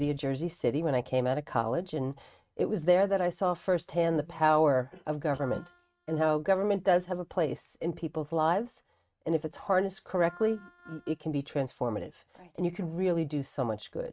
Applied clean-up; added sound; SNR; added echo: neural mask model RNNoise.